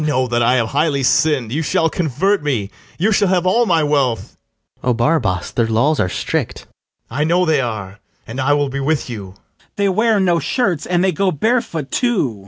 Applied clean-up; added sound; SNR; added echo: none; none; none; none.